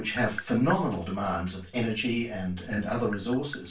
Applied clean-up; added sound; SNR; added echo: none; Tap; 16 dB; reverberation time 0.2 s.